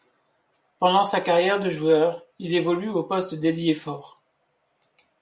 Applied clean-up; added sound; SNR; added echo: none; none; none; none.